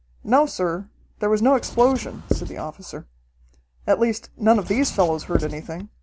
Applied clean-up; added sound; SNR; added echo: none; Writing; 7 dB; none.